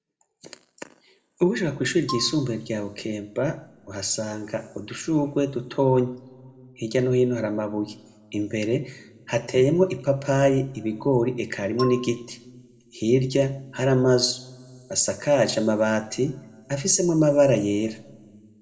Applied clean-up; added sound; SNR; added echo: none; Marimba, xylophone; 15 dB; reverberation time 1.0 s.